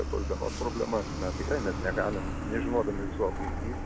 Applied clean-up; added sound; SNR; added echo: none; Truck; 1 dB; none.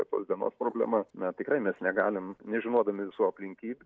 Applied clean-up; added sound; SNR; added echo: none; none; none; none.